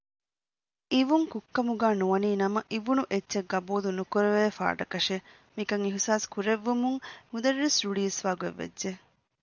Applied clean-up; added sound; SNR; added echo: none; none; none; none.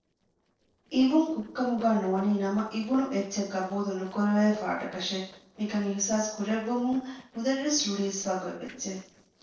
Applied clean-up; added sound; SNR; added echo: neural separator model SepFormer DNS4.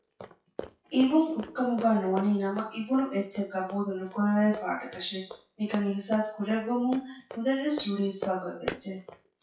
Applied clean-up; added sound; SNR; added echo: classical method WPE with log-MMSE.